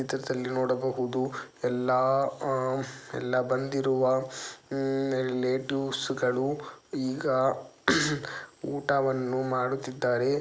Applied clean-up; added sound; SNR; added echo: none; none; none; none.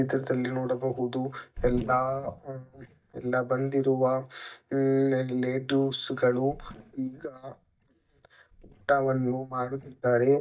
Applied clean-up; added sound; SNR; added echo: neural mask model DeepFilterNet 3.